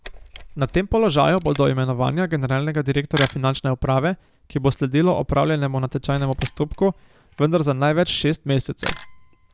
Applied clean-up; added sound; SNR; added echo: none; Camera; 14 dB; none.